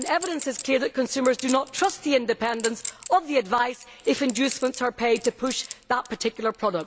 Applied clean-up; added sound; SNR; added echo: none; Chink, clink; 15 dB; none.